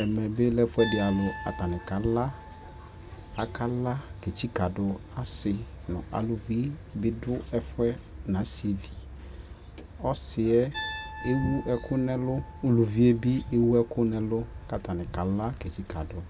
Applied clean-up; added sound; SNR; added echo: none; Piano; 18 dB; none.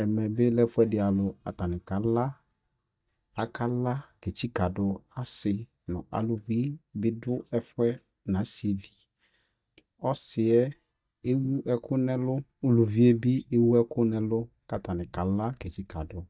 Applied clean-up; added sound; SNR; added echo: neural mask model DeepFilterNet 3.